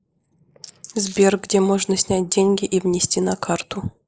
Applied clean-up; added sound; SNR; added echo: neural mask model Resemble Enhance denoiser.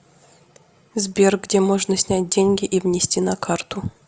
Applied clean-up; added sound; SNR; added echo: none; none; none; none.